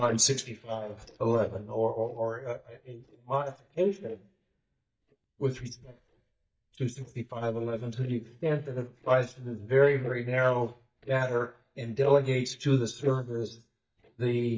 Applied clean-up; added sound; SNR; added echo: neural mask model DeepFilterNet 3.